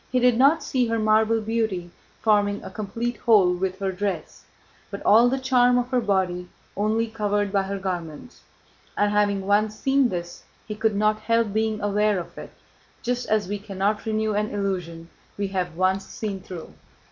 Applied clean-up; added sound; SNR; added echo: none; none; none; none.